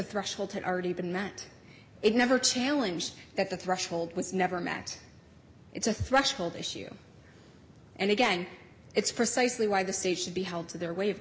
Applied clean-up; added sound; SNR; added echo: none; none; none; none.